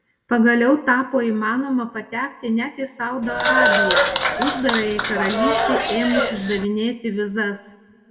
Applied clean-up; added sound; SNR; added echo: none; Applause / Clapping; -1 dB; reverberation time 1.4 s.